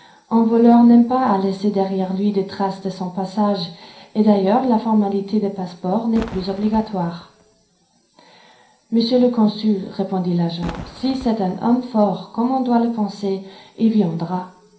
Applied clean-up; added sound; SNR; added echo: none; Fireworks; 16 dB; reverberation time 0.5 s.